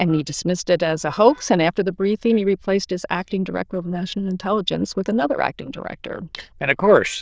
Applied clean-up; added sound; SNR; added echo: neural diffusion model UNIVERSE++.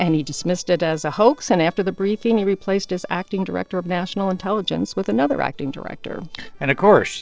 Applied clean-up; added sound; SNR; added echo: neural separator model SepFormer DNS4.